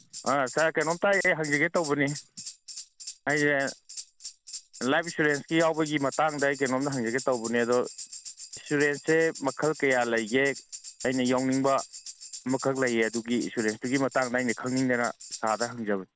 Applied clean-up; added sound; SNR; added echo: none; Tambourine; 15 dB; none.